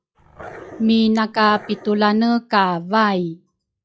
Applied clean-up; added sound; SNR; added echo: classical method log-MMSE.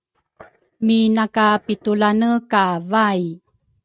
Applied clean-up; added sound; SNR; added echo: neural mask model RNNoise.